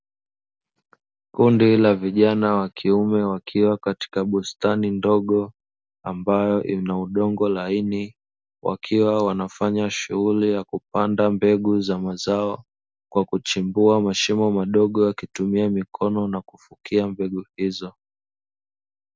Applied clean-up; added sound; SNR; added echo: none; none; none; none.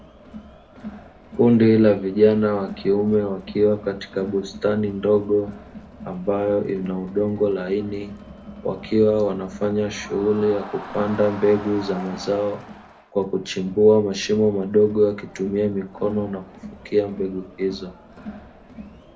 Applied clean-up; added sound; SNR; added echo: none; Crowd; 17 dB; reverberation time 0.3 s.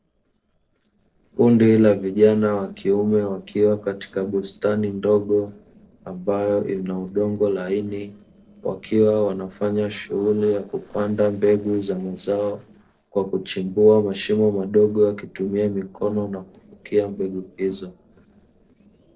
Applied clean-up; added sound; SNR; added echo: neural separator model SepFormer DNS4.